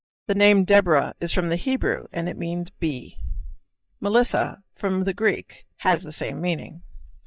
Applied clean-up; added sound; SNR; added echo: neural mask model DeepFilterNet 3.